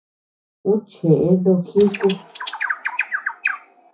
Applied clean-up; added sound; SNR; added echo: classical method WPE with log-MMSE.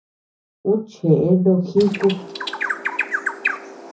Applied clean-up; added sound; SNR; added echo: none; Bird; 5 dB; reverberation time 0.4 s.